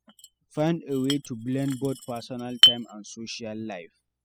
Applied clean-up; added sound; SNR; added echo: classical method spectral subtraction.